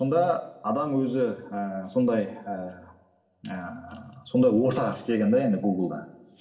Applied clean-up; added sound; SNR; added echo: none; none; none; reverberation time 1.9 s.